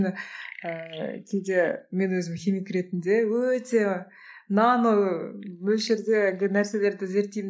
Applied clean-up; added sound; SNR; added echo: neural mask model DeepFilterNet 3.